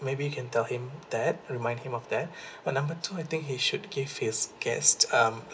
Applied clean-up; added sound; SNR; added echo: none; none; none; none.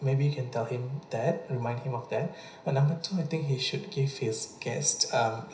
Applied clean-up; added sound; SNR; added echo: none; none; none; reverberation time 0.5 s.